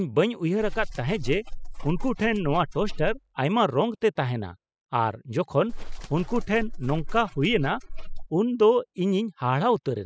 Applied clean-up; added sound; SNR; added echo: classical method spectral subtraction.